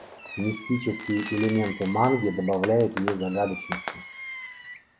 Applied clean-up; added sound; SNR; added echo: none; Fireworks; 10 dB; none.